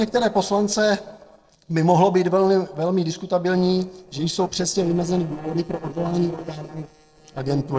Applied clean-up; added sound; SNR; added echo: neural separator model SepFormer DNS4.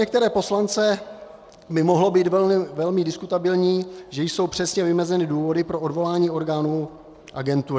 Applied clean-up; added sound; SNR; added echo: none; none; none; none.